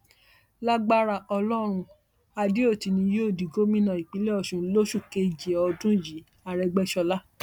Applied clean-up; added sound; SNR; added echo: none; none; none; none.